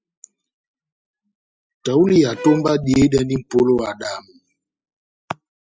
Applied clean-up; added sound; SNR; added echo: classical method spectral subtraction.